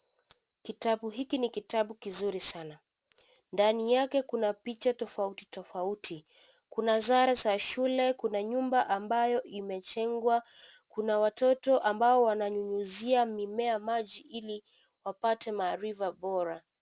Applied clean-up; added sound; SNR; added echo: none; none; none; none.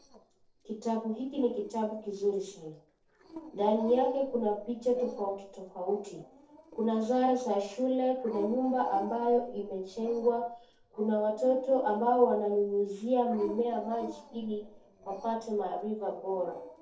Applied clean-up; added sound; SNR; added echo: neural separator model SepFormer DNS4.